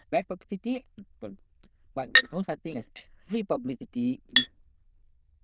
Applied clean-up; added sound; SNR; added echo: neural diffusion model UNIVERSE++.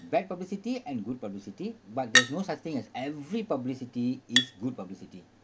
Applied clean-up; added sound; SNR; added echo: none; Chink, clink; 0 dB; none.